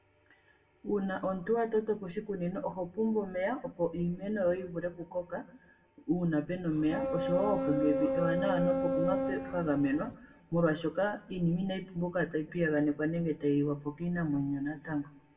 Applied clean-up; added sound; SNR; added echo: none; Boat, Water vehicle; 0 dB; reverberation time 0.7 s.